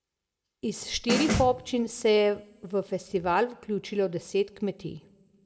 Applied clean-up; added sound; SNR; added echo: none; Snare drum; 2 dB; reverberation time 0.7 s.